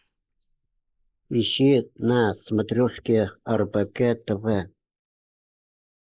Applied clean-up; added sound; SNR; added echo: neural mask model Resemble Enhance denoiser.